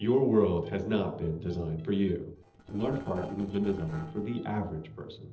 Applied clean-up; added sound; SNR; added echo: neural separator model SepFormer DNS4.